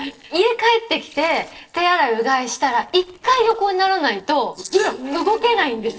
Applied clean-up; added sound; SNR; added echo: neural separator model SepFormer DNS4.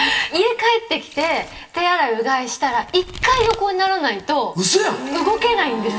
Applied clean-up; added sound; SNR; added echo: none; Domestic sounds, home sounds; 19 dB; reverberation time 0.2 s.